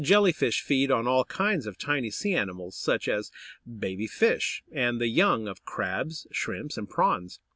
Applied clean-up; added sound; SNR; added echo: none; none; none; none.